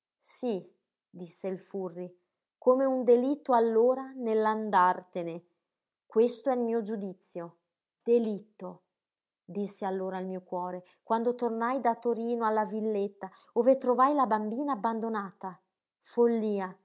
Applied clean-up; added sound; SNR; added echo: none; none; none; none.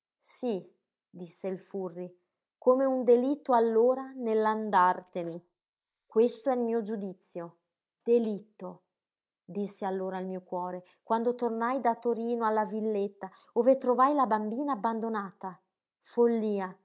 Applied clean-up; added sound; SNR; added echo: neural mask model Resemble Enhance denoiser.